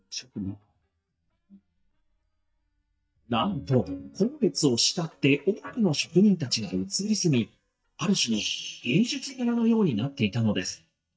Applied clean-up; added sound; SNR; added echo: neural mask model DeepFilterNet 3.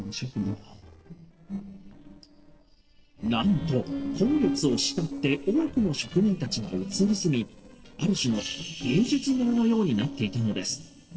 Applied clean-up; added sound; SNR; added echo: neural separator model SepFormer DNS4.